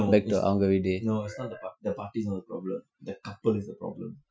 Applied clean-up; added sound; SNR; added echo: classical method Wiener filter.